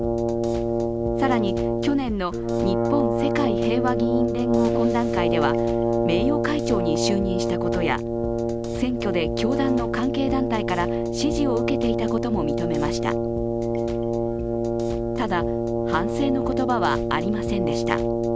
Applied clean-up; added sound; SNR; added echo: none; Brass instrument; -3 dB; none.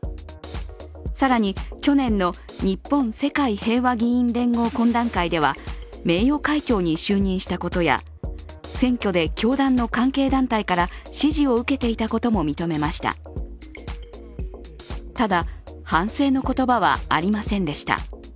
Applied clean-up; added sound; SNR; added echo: none; none; none; none.